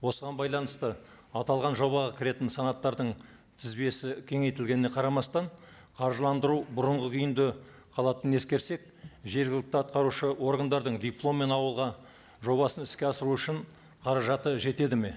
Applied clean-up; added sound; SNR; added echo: none; none; none; none.